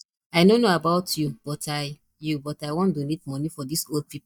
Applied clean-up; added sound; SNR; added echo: neural mask model DeepFilterNet 3.